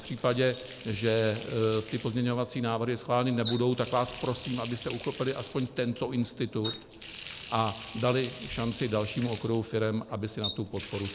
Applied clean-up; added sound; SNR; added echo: none; Water tap, faucet; 14 dB; none.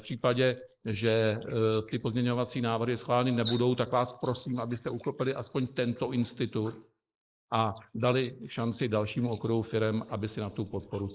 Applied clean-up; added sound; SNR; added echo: neural mask model Resemble Enhance denoiser.